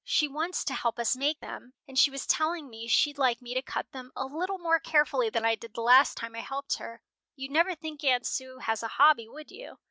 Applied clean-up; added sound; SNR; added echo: none; none; none; none.